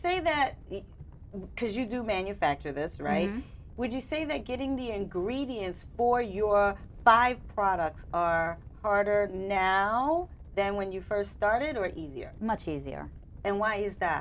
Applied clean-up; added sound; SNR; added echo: none; Animal; 16 dB; none.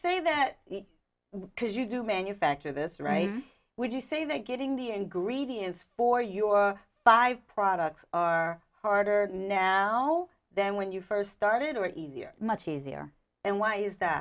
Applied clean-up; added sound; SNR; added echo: none; none; none; none.